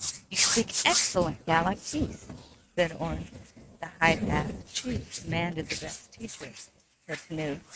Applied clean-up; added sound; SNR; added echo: neural mask model RNNoise.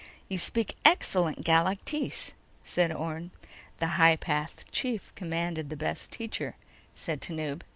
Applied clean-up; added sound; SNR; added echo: none; none; none; none.